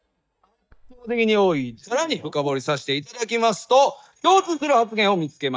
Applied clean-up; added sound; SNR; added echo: neural mask model DeepFilterNet 3.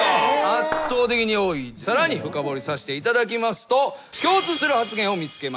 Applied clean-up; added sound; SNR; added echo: none; Clapping; 12 dB; none.